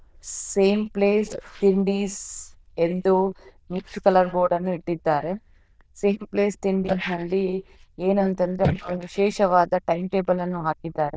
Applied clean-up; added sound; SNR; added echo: neural diffusion model UNIVERSE++.